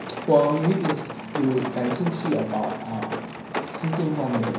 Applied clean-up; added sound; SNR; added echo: none; Rain; 8 dB; reverberation time 0.6 s.